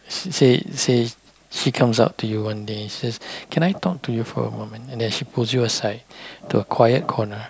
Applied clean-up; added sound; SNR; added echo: none; none; none; none.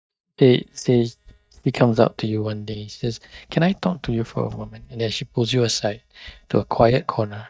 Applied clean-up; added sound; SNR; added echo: neural mask model DeepFilterNet 3.